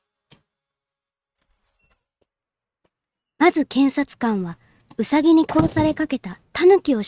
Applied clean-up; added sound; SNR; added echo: neural mask model RNNoise.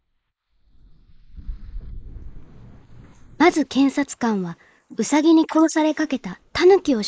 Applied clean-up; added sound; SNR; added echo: neural mask model Resemble Enhance denoiser.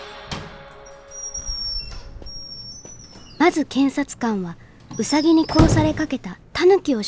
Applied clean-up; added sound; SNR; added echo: none; Squeak / Slam / Wood; 6 dB; none.